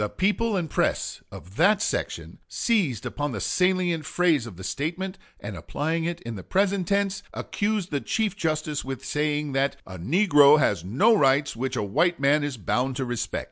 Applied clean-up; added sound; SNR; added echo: none; none; none; none.